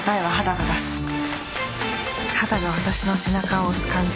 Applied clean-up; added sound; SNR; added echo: none; none; none; none.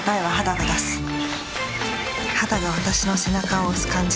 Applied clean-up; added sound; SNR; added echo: none; Bird; 15 dB; none.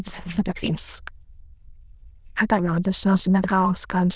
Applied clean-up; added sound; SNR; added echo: neural diffusion model UNIVERSE++.